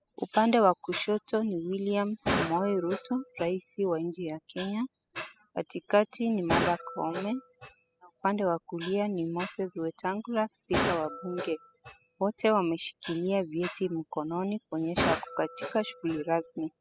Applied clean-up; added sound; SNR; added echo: classical method spectral subtraction.